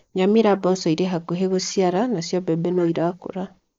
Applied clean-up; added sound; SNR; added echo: neural mask model Resemble Enhance denoiser.